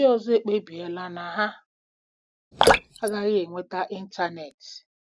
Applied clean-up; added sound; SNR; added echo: neural mask model RNNoise.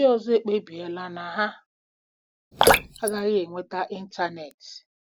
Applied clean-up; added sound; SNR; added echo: none; Drip; -2 dB; none.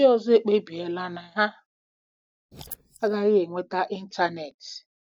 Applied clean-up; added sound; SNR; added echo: neural mask model DeepFilterNet 3.